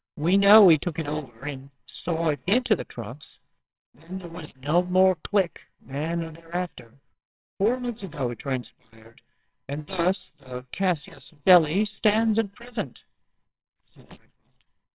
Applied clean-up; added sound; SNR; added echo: neural separator model SepFormer WHAMR!.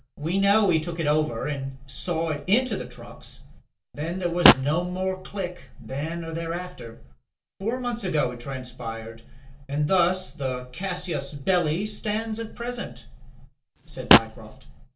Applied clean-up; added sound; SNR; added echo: none; Fart; -4 dB; reverberation time 0.2 s.